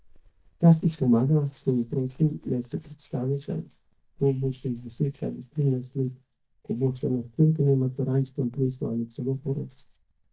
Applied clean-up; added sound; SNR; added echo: neural mask model DeepFilterNet 3.